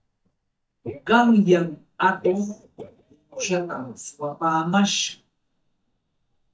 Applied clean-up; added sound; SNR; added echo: neural mask model DeepFilterNet 3.